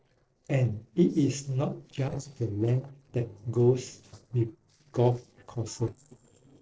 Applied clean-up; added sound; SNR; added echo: neural separator model SepFormer DNS4.